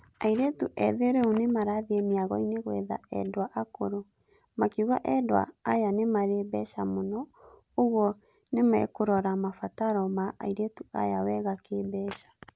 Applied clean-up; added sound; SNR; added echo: none; none; none; none.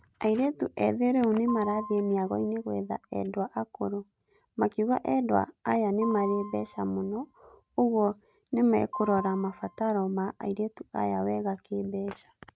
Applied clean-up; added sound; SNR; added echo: neural mask model RNNoise.